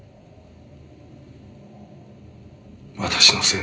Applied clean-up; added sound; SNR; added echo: none; none; none; reverberation time 0.5 s.